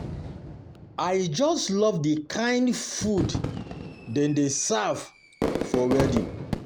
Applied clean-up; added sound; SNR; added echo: none; Fireworks; 7 dB; none.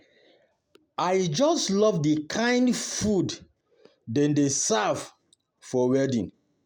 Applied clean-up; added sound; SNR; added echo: none; none; none; none.